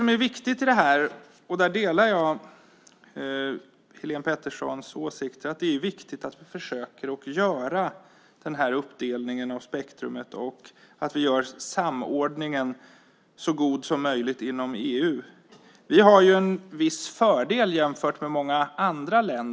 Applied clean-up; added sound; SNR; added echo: none; none; none; none.